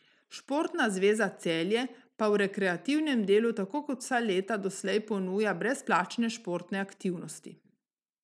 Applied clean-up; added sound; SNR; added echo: none; none; none; none.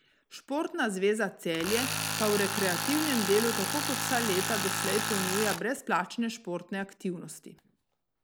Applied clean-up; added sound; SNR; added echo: none; Tools; 3 dB; none.